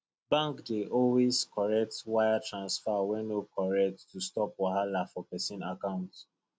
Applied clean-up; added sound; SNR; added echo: none; none; none; none.